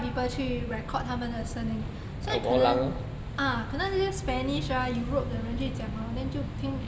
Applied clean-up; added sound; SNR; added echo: none; none; none; none.